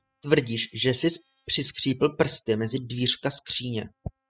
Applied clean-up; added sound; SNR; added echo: classical method spectral subtraction.